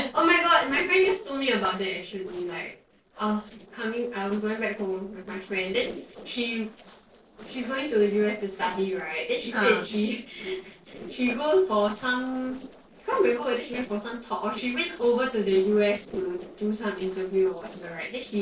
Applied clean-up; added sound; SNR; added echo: neural separator model SepFormer DNS4.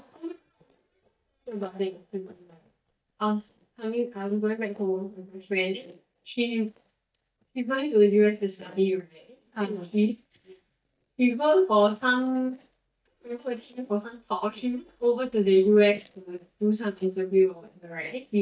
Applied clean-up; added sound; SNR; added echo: neural mask model DeepFilterNet 3.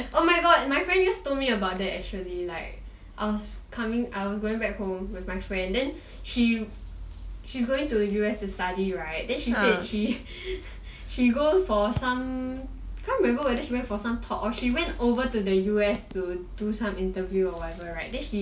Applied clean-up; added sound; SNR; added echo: none; none; none; none.